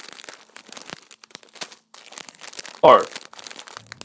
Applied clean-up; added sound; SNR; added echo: none; Crumpling, crinkling; 17 dB; none.